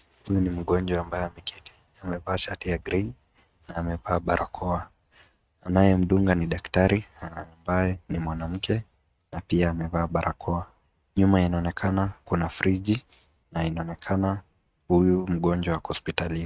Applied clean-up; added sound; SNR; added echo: neural mask model RNNoise.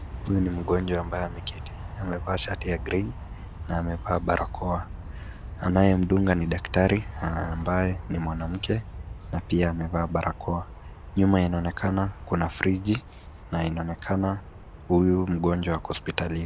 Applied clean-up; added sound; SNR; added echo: none; Aircraft; 12 dB; none.